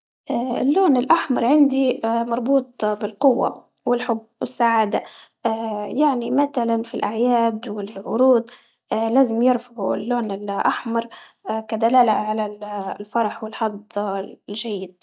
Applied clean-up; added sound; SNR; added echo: none; none; none; none.